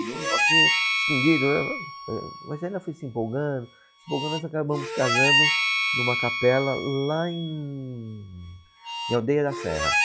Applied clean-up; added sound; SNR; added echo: classical method log-MMSE.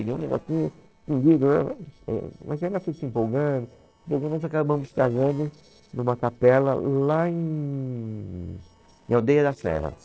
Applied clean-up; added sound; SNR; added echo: neural separator model SepFormer DNS4.